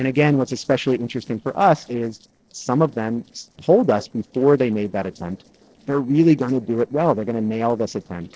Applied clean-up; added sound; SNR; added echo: neural separator model SepFormer DNS4.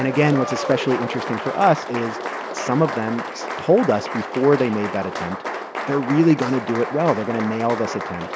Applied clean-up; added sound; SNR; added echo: none; Applause; 7 dB; none.